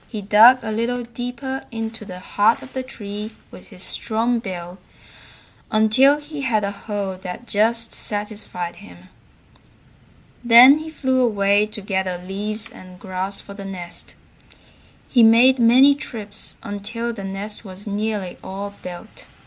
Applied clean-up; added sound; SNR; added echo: none; none; none; none.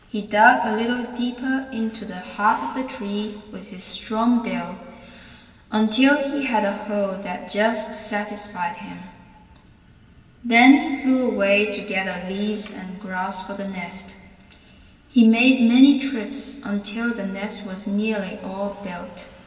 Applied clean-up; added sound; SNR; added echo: none; none; none; reverberation time 2.2 s.